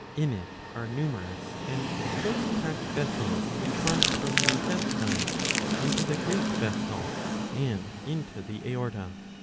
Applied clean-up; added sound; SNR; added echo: none; Train + Crumpling, crinkling; -3 dB; none.